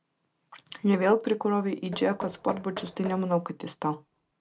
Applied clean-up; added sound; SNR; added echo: none; Knock; 17 dB; none.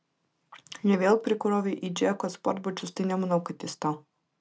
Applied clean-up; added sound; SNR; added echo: none; none; none; none.